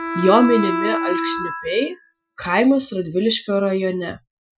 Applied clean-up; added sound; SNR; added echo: classical method Wiener filter.